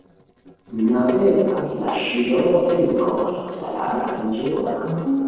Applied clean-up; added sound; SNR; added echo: neural separator model SepFormer DNS4.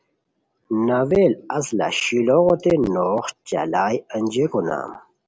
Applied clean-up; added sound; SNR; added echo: none; none; none; none.